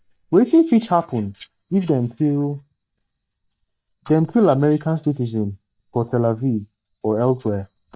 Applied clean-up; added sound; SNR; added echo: neural mask model DeepFilterNet 3.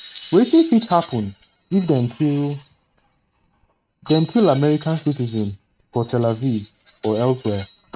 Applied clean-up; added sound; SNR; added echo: neural mask model RNNoise.